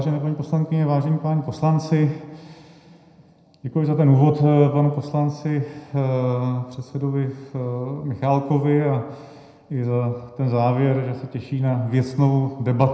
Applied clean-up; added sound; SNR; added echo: none; none; none; reverberation time 0.8 s.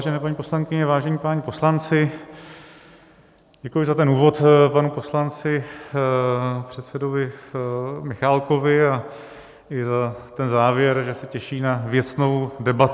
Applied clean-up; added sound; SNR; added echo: none; none; none; none.